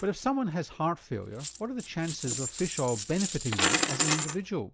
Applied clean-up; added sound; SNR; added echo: none; Coin (dropping); 1 dB; none.